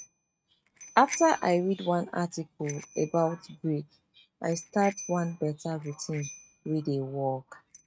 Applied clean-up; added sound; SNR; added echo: neural mask model RNNoise.